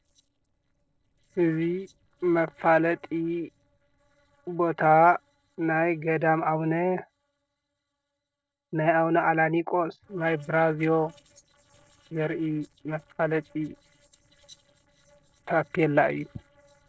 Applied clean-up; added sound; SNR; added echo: neural separator model SepFormer DNS4.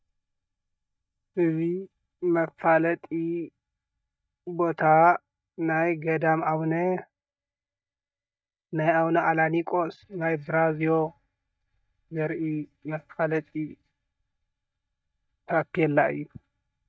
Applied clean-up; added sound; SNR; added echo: neural mask model DeepFilterNet 3.